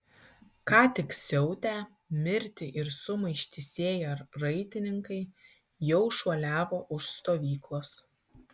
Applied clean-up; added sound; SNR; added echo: none; none; none; none.